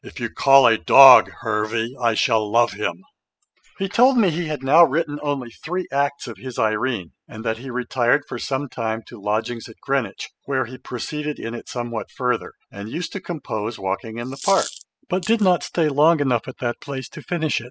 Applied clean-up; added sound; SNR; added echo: classical method spectral subtraction.